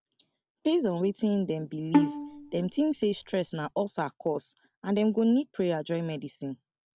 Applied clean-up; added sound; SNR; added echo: none; Bowed string instrument; 1 dB; none.